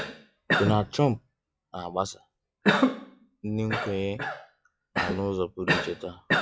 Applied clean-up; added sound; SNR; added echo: classical method log-MMSE.